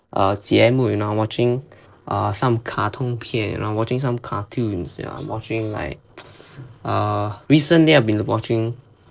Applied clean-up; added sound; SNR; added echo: neural separator model SepFormer DNS4.